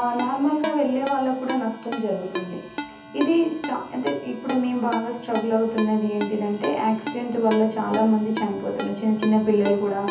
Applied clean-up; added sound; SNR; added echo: none; Ringtone; 11 dB; reverberation time 0.7 s.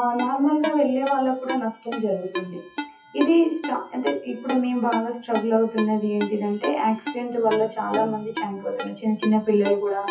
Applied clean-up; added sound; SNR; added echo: classical method WPE with log-MMSE.